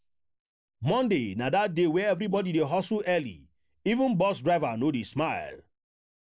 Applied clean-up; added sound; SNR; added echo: neural mask model Resemble Enhance denoiser.